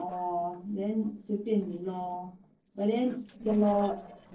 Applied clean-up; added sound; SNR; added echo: neural separator model SepFormer DNS4.